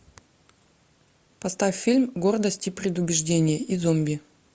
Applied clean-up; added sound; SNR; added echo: none; none; none; none.